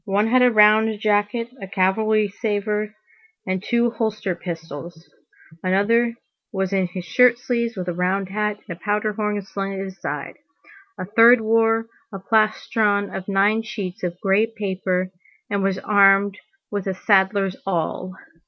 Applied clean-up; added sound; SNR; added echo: none; none; none; none.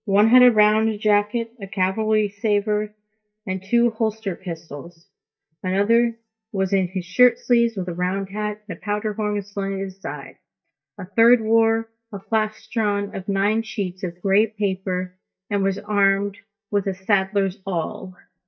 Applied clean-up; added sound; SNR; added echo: neural mask model DeepFilterNet 3.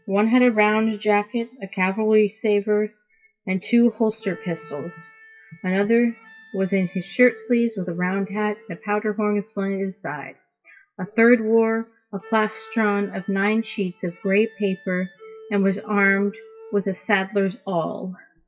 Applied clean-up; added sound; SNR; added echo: classical method WPE with log-MMSE.